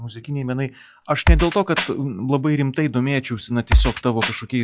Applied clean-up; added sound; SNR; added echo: classical method log-MMSE.